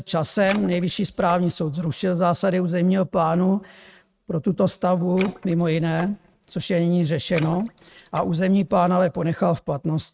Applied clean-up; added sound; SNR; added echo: neural mask model RNNoise.